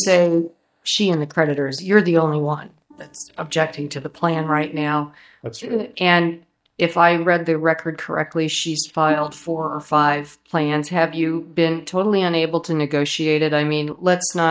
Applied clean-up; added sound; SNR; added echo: neural mask model DeepFilterNet 3.